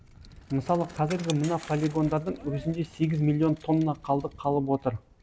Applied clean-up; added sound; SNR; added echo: none; Bicycle; 19 dB; none.